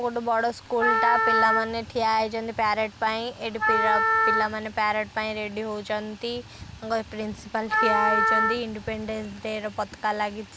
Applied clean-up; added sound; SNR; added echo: none; Wind instrument, woodwind instrument; -3 dB; none.